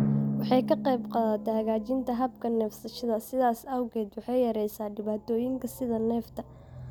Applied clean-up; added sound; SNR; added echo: none; Drum; 7 dB; none.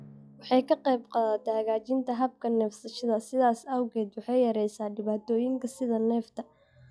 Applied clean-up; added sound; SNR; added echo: classical method log-MMSE.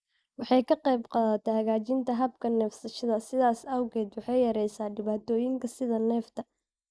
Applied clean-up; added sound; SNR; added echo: neural mask model Resemble Enhance denoiser.